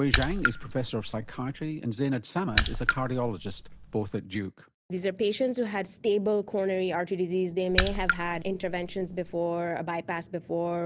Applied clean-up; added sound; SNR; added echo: none; Raindrop / Splash, splatter; 2 dB; none.